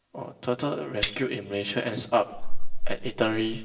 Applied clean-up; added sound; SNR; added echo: none; Tambourine; -4 dB; reverberation time 0.9 s.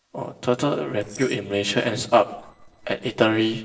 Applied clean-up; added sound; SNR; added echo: neural separator model SepFormer DNS4.